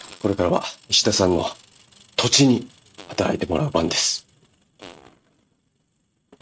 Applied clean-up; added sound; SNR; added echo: neural mask model RNNoise.